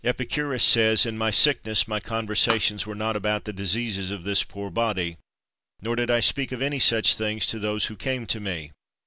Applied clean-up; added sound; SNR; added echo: none; Shatter; 5 dB; none.